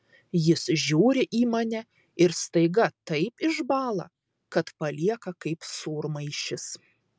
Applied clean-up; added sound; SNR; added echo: none; none; none; none.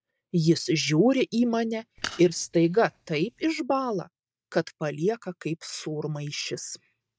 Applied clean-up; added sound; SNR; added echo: neural mask model DeepFilterNet 3.